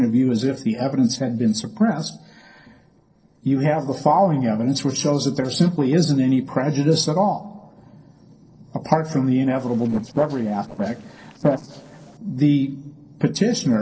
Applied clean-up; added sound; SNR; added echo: neural separator model SepFormer DNS4.